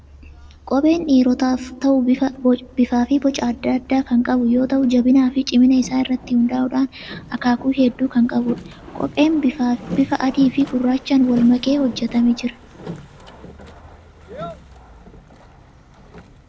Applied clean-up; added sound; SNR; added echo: none; Boat, Water vehicle; 18 dB; none.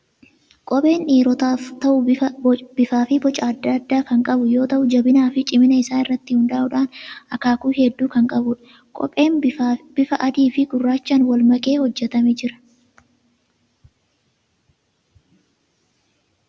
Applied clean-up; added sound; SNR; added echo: none; none; none; none.